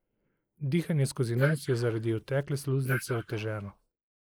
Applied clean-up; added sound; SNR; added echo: neural mask model Resemble Enhance denoiser.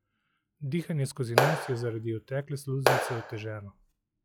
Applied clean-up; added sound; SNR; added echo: classical method log-MMSE.